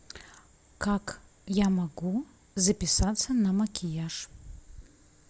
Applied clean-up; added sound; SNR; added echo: none; none; none; none.